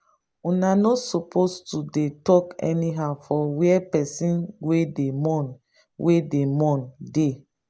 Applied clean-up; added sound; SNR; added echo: none; none; none; none.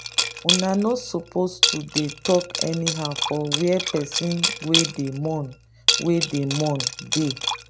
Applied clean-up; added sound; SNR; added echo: none; Liquid; 1 dB; none.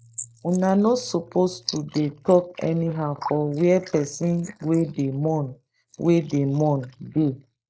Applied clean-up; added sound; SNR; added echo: neural mask model Resemble Enhance denoiser.